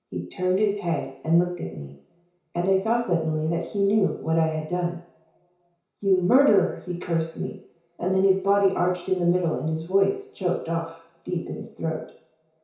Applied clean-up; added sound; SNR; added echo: none; none; none; reverberation time 0.6 s.